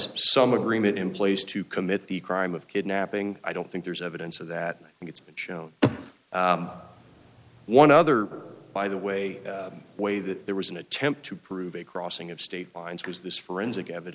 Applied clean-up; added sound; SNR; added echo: none; none; none; none.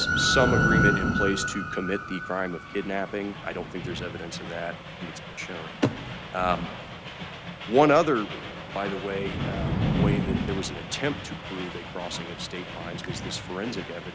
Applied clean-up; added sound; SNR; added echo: none; Thunder / Rain + Train; 1 dB; none.